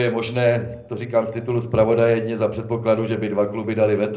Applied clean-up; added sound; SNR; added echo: neural separator model SepFormer DNS4.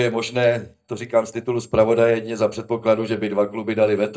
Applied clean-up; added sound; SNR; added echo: neural mask model DeepFilterNet 3.